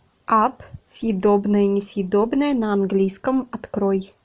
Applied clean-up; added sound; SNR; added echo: none; none; none; none.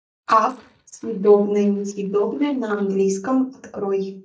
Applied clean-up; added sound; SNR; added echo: neural mask model DeepFilterNet 3.